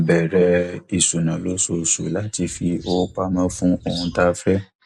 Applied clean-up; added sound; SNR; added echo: neural mask model Resemble Enhance denoiser.